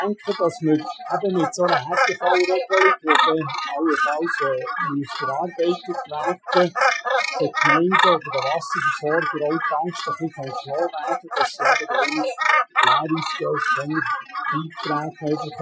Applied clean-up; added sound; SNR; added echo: classical method Wiener filter.